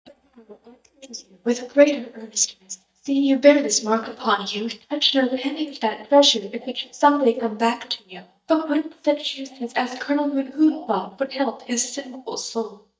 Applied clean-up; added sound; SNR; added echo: neural mask model DeepFilterNet 3.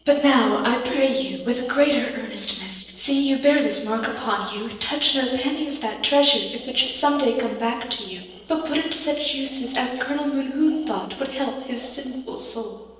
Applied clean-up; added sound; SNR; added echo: neural separator model SepFormer DNS4.